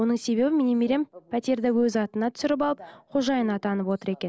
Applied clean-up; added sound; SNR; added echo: none; none; none; none.